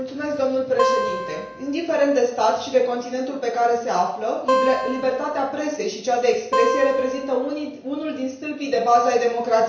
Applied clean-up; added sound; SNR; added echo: none; Acoustic guitar; 3 dB; reverberation time 0.5 s.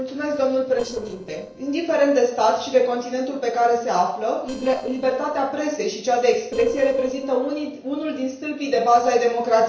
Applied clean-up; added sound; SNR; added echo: neural separator model SepFormer DNS4.